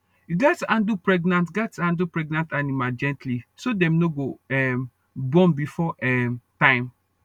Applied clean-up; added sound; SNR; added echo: none; none; none; none.